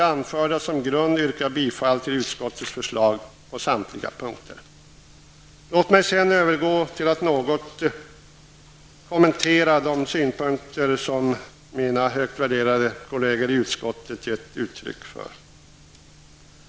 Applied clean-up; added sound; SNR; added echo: none; none; none; none.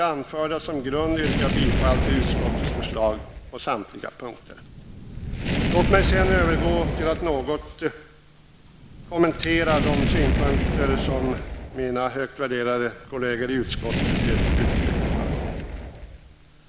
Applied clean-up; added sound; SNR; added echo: none; Fire; -1 dB; none.